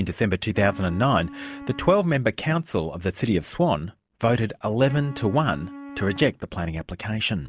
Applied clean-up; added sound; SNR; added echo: none; Wind instrument, woodwind instrument; 17 dB; none.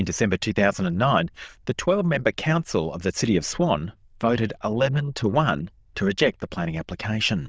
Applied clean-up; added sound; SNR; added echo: neural diffusion model UNIVERSE++.